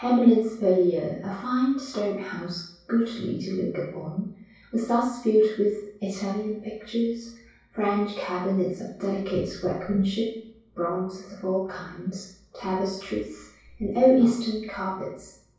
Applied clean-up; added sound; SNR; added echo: none; none; none; reverberation time 0.6 s.